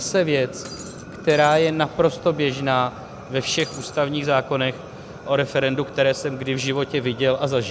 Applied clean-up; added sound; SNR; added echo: none; Shatter + Fire; 15 dB; none.